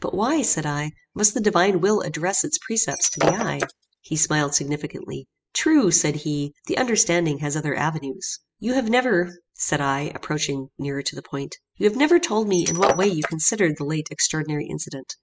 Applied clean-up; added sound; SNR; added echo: classical method spectral subtraction.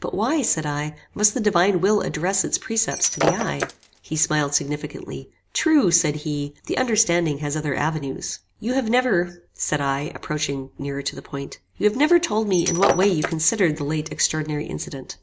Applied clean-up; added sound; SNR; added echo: none; Shatter; 5 dB; none.